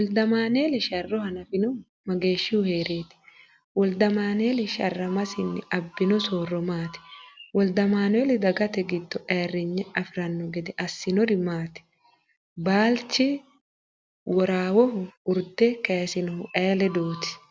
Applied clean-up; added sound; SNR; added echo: none; none; none; none.